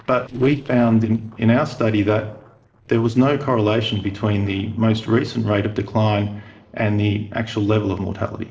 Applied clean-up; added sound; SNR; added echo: neural separator model SepFormer DNS4.